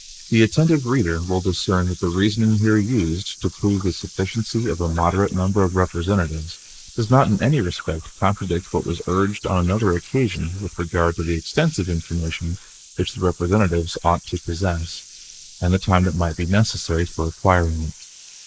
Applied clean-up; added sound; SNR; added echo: neural mask model Resemble Enhance denoiser.